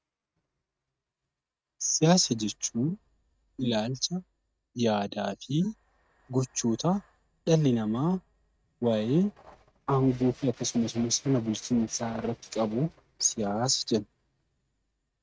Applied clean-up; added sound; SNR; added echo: neural mask model RNNoise.